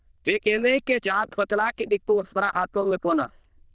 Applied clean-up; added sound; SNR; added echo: neural diffusion model UNIVERSE++.